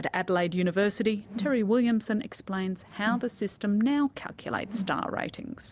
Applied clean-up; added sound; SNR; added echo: none; Whoosh, swoosh, swish; 13 dB; none.